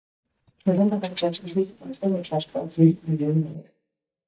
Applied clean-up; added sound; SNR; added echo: neural mask model DeepFilterNet 3.